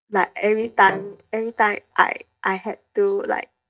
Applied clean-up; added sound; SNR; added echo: neural mask model DeepFilterNet 3.